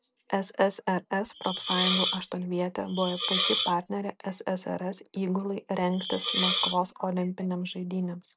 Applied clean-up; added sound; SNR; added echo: none; Hiss; 0 dB; none.